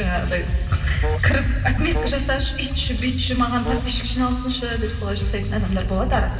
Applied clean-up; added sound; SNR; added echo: none; Wind instrument, woodwind instrument; 13 dB; reverberation time 2.3 s.